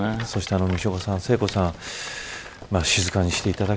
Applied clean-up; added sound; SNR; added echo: none; Rattle; 15 dB; none.